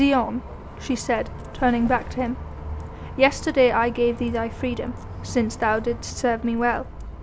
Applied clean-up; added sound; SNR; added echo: none; Bus; 11 dB; none.